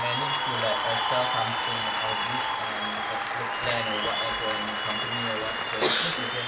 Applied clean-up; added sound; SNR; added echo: none; Applause / Cheering; -4 dB; none.